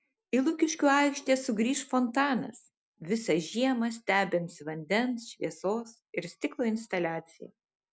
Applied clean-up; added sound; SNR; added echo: none; none; none; none.